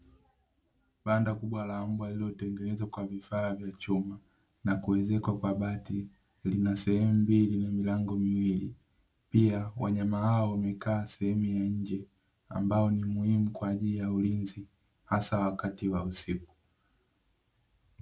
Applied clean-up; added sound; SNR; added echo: none; none; none; none.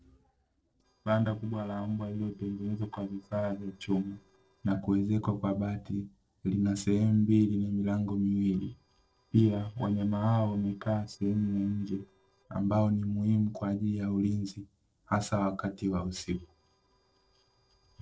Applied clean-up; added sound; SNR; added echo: neural separator model SepFormer DNS4.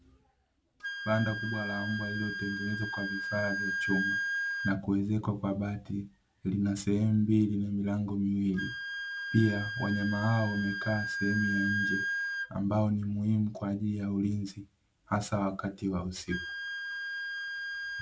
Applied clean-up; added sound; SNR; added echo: none; Wind instrument, woodwind instrument; 6 dB; none.